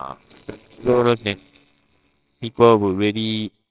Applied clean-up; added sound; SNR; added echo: neural separator model SepFormer WHAMR!.